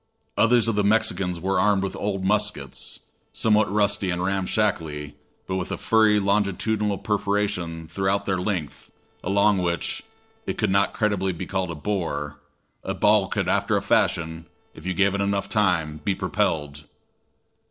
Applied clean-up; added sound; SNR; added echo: neural separator model SepFormer DNS4.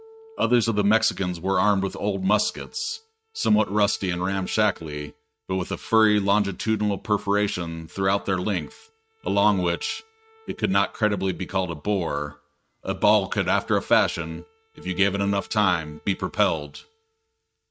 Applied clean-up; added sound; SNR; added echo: neural mask model RNNoise.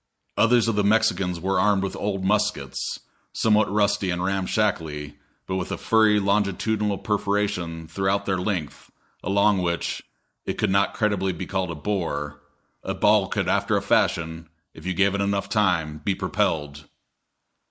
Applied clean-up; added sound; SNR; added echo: neural mask model Resemble Enhance denoiser.